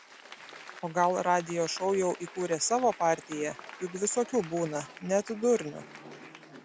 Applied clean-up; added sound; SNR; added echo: none; Applause / Crowd; 17 dB; none.